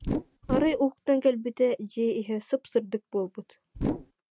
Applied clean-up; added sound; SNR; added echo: neural mask model RNNoise.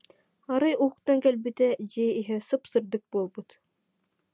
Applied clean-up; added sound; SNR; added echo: none; none; none; none.